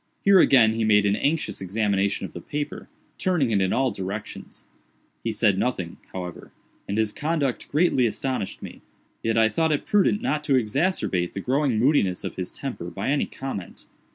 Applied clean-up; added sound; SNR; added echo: none; none; none; none.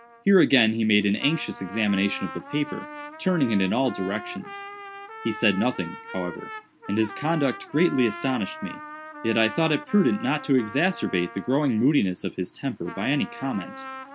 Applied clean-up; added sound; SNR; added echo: none; Trumpet; 14 dB; none.